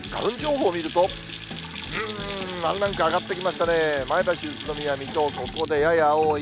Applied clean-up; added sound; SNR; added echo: none; Sink (filling or washing) / Water tap, faucet / Splash, splatter; 7 dB; none.